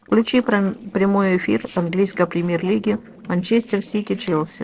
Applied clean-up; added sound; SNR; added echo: neural separator model SepFormer DNS4.